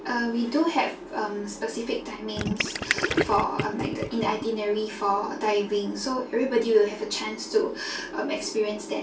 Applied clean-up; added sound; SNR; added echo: none; Gurgling; 3 dB; reverberation time 0.2 s.